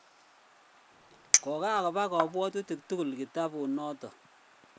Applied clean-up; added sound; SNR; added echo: none; Chink, clink; -1 dB; none.